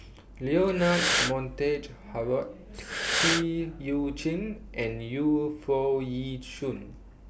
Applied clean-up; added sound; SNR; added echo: none; Breathing; 0 dB; none.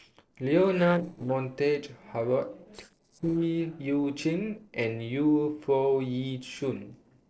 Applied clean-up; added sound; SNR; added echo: neural separator model SepFormer DNS4.